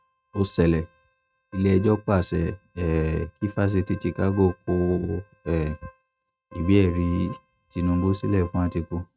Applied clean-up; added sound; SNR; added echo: neural mask model RNNoise.